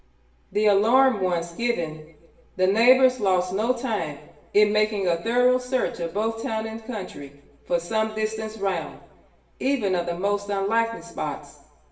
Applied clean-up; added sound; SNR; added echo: none; none; none; reverberation time 0.8 s.